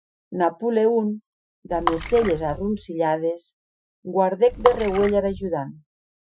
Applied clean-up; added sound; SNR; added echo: classical method Wiener filter.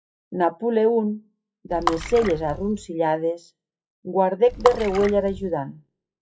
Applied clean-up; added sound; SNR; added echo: classical method log-MMSE.